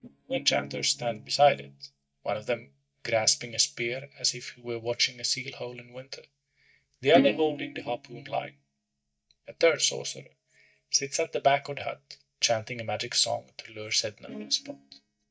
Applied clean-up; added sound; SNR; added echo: neural mask model DeepFilterNet 3.